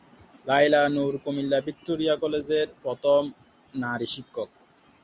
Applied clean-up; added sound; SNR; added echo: none; none; none; none.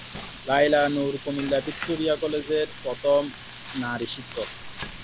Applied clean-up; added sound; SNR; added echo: none; Frying (food); 13 dB; none.